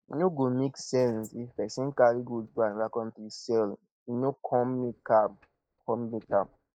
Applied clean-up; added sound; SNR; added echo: neural mask model DeepFilterNet 3.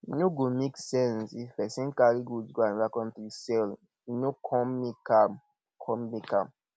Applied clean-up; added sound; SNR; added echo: none; none; none; none.